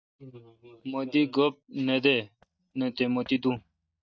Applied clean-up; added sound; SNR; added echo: neural mask model DeepFilterNet 3.